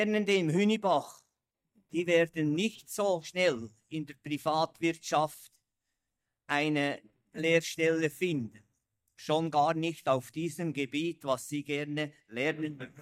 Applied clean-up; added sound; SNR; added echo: neural mask model DeepFilterNet 3.